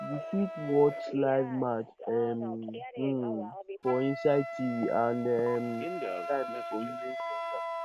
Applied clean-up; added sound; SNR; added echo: none; Wind instrument, woodwind instrument + Telephone; 7 dB; none.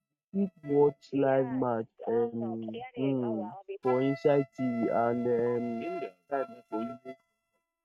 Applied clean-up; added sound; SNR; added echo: neural mask model RNNoise.